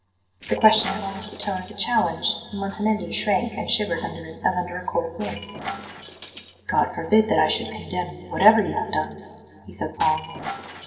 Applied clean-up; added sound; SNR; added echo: neural separator model SepFormer DNS4.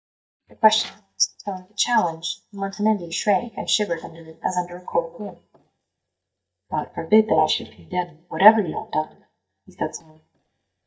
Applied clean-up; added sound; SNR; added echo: neural mask model DeepFilterNet 3.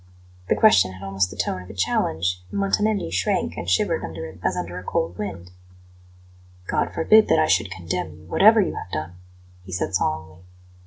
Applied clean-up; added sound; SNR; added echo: none; none; none; none.